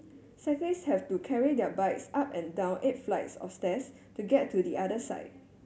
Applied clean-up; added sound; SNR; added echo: none; none; none; none.